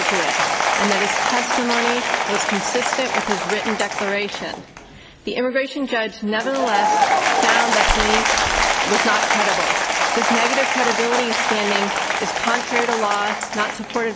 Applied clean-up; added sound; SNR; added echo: none; Applause / Crowd; -3 dB; none.